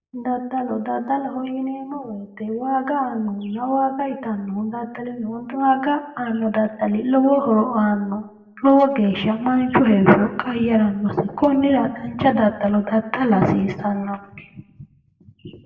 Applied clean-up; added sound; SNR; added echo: none; none; none; reverberation time 0.6 s.